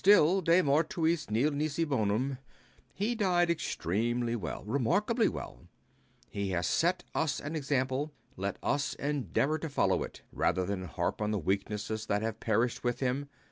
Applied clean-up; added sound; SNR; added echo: none; none; none; none.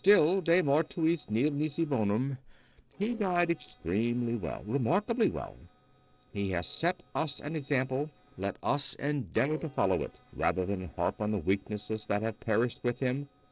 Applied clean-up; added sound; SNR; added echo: neural separator model SepFormer DNS4.